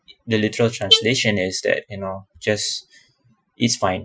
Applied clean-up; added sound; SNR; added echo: classical method Wiener filter.